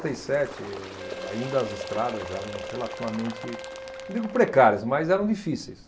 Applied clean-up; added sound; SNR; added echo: none; Bird + Wind instrument, woodwind instrument; 11 dB; none.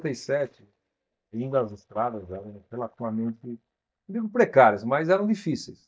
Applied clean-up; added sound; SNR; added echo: neural mask model DeepFilterNet 3.